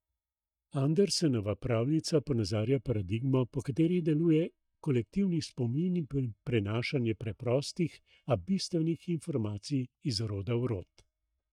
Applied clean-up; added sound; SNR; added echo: neural mask model DeepFilterNet 3.